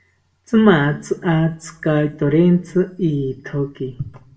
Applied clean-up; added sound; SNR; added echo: none; none; none; reverberation time 0.3 s.